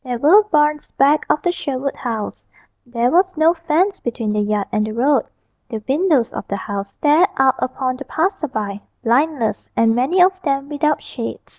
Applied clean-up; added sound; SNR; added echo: none; none; none; none.